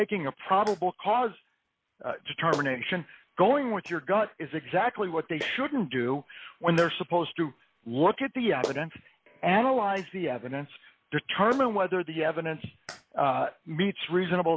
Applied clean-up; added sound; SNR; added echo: none; Clapping; 17 dB; none.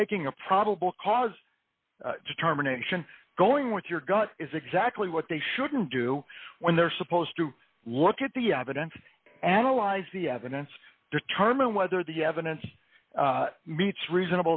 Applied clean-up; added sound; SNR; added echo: none; none; none; none.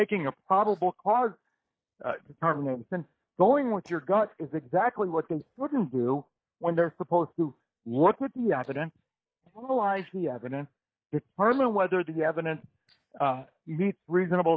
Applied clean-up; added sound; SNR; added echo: neural mask model DeepFilterNet 3.